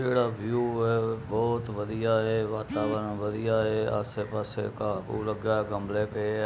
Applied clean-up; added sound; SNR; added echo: none; none; none; none.